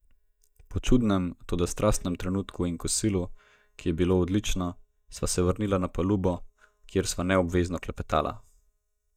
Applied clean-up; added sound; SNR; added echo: neural mask model DeepFilterNet 3.